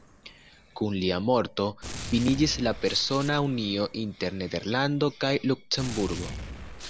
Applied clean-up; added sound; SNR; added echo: none; Gunshot, gunfire; 13 dB; none.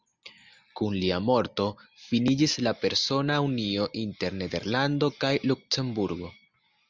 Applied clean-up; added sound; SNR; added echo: none; none; none; none.